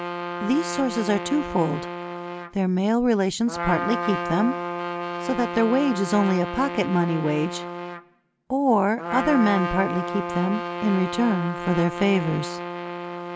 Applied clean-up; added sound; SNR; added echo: none; Trumpet; 7 dB; none.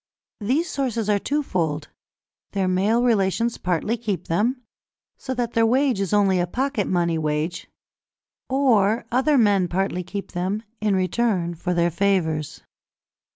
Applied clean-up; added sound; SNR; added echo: none; none; none; none.